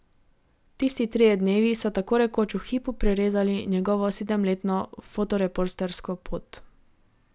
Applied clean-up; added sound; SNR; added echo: none; none; none; none.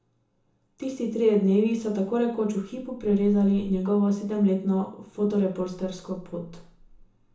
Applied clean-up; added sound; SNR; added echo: none; none; none; reverberation time 0.7 s.